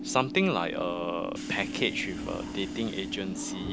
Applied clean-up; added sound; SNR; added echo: none; Subway, metro, underground / Train; 6 dB; none.